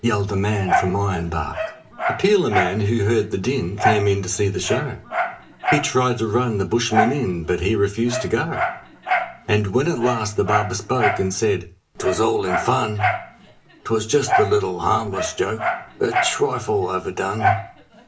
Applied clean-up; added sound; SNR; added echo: none; Dog; 5 dB; reverberation time 0.3 s.